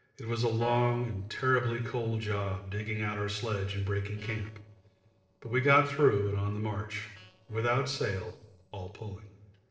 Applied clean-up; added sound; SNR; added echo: neural separator model SepFormer DNS4.